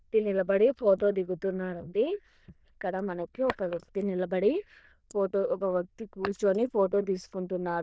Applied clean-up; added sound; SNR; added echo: neural diffusion model UNIVERSE++.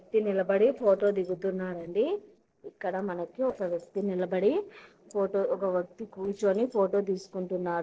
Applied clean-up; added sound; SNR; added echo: neural separator model SepFormer DNS4.